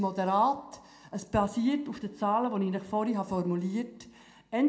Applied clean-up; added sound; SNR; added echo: none; none; none; reverberation time 0.5 s.